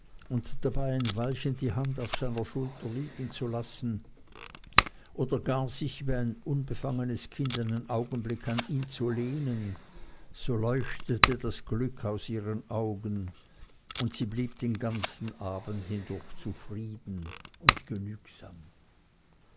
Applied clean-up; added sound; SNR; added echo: none; Packing tape, duct tape; 5 dB; none.